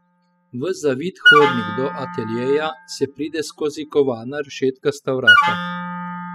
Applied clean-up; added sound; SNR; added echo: classical method spectral subtraction.